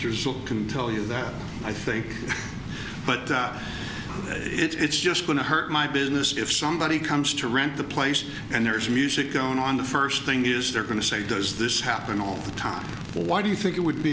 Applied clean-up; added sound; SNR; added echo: none; none; none; none.